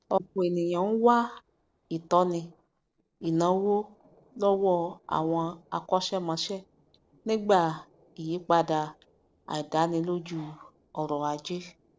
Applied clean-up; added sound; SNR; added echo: neural separator model SepFormer DNS4.